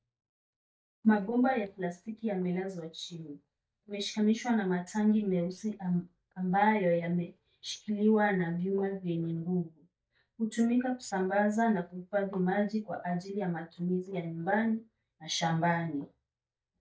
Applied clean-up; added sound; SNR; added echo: neural mask model DeepFilterNet 3.